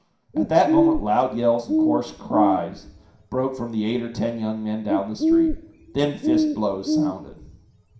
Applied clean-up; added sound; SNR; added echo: none; Bird; 0 dB; reverberation time 0.5 s.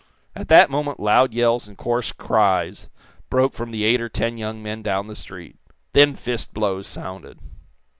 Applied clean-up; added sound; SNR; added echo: none; none; none; none.